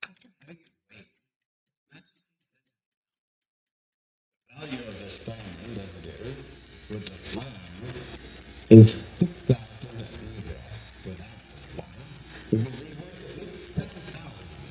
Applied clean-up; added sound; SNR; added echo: neural mask model DeepFilterNet 3.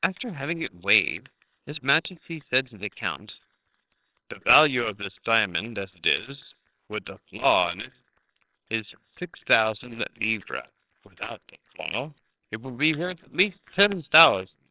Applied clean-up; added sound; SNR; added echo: neural separator model SepFormer WHAMR!.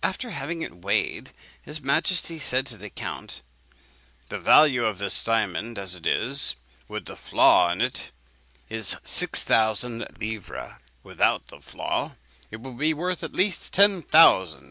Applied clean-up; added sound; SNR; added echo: none; none; none; none.